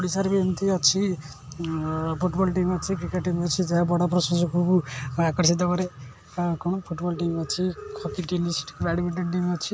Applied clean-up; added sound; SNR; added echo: none; none; none; none.